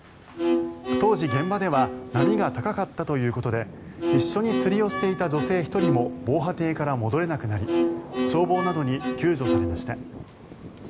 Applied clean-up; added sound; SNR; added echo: none; Bowed string instrument; 2 dB; none.